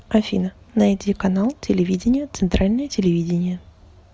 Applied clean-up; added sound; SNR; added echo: none; none; none; none.